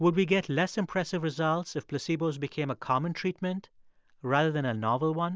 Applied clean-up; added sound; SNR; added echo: none; none; none; none.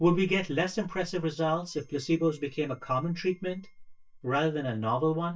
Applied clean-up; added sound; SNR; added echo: neural mask model DeepFilterNet 3.